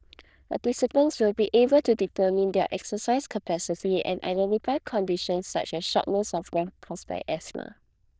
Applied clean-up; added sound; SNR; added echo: neural diffusion model UNIVERSE++.